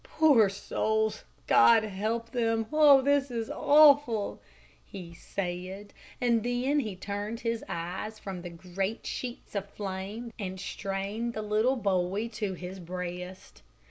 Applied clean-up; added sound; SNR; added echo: none; none; none; none.